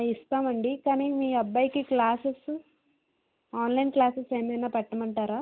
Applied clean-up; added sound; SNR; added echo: none; none; none; none.